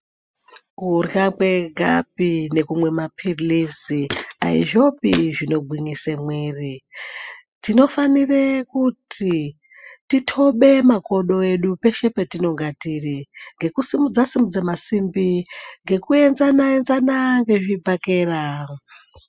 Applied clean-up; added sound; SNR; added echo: classical method spectral subtraction.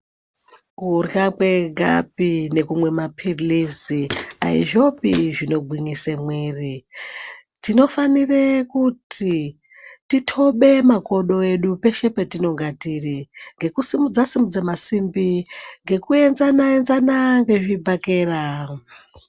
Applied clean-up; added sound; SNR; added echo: neural separator model SepFormer DNS4.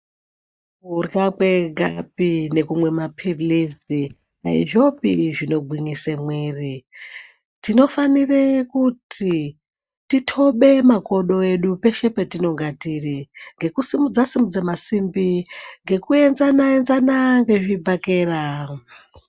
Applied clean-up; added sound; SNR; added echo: neural mask model DeepFilterNet 3.